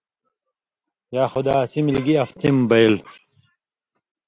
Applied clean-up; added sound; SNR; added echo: none; none; none; none.